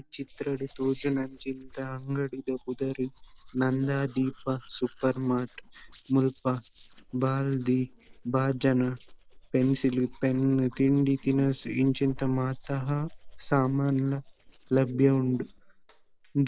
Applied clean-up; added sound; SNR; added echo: none; Domestic sounds, home sounds; 19 dB; none.